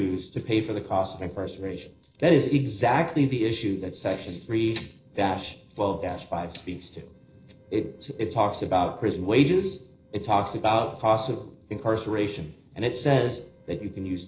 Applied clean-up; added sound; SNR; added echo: neural separator model SepFormer DNS4.